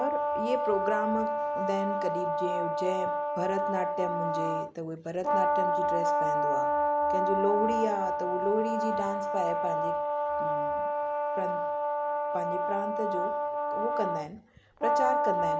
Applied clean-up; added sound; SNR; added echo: none; Brass instrument; -5 dB; none.